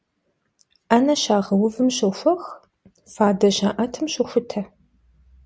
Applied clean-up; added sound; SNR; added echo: none; none; none; none.